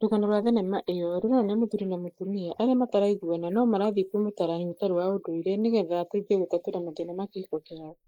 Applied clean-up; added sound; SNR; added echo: neural mask model Resemble Enhance denoiser.